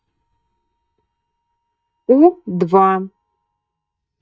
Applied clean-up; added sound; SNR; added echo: neural mask model DeepFilterNet 3.